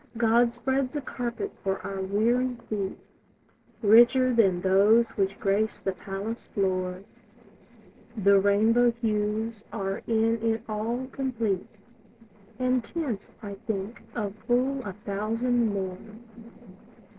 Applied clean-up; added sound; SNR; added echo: neural separator model SepFormer DNS4.